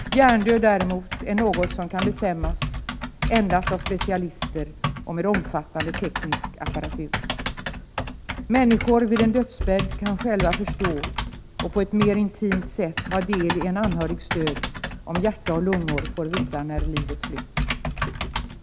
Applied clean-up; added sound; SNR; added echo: none; Typing; 5 dB; none.